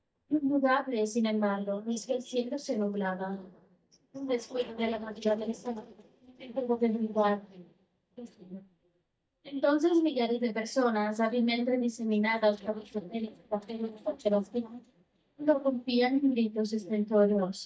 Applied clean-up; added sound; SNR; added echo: neural mask model DeepFilterNet 3.